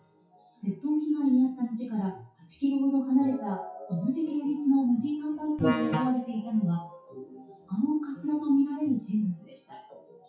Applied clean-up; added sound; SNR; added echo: classical method WPE with log-MMSE.